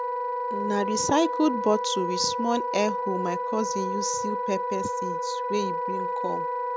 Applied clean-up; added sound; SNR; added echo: none; Wind instrument, woodwind instrument; 0 dB; none.